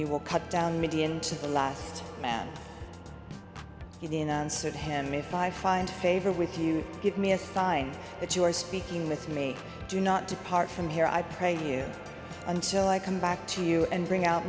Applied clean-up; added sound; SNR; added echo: none; Organ; 13 dB; none.